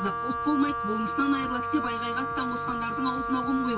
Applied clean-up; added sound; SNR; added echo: none; Wind instrument, woodwind instrument; 2 dB; reverberation time 0.1 s.